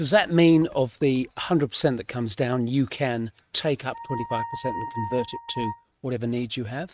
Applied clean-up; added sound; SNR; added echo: neural mask model RNNoise.